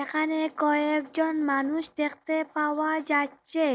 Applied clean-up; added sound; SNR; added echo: neural mask model DeepFilterNet 3.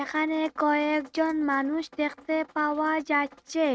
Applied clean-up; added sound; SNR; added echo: neural mask model RNNoise.